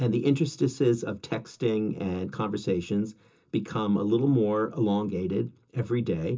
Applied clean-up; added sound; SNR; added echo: none; none; none; reverberation time 0.2 s.